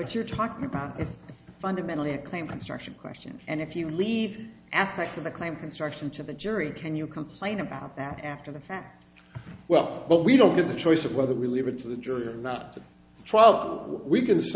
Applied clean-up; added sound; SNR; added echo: none; none; none; none.